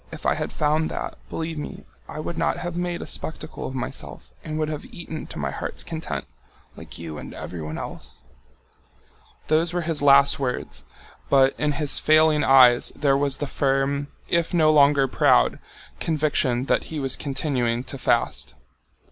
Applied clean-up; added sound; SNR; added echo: none; none; none; none.